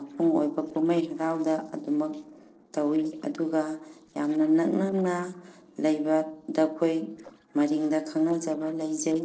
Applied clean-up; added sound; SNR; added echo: neural separator model SepFormer DNS4.